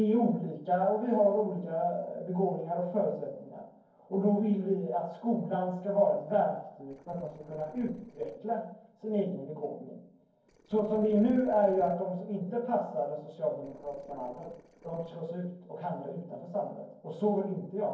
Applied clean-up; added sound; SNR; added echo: neural separator model SepFormer DNS4.